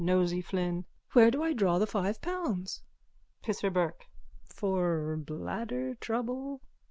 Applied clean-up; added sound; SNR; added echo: none; none; none; none.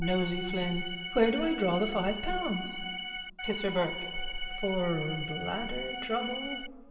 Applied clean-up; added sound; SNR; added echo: none; Organ; 5 dB; reverberation time 1.7 s.